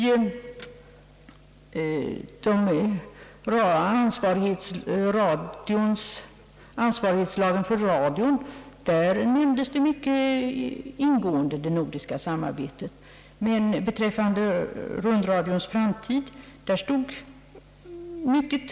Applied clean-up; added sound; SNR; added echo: none; none; none; none.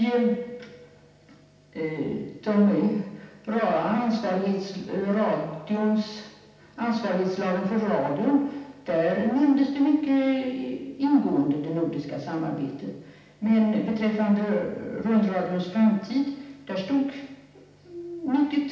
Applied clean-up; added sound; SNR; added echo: none; none; none; reverberation time 0.8 s.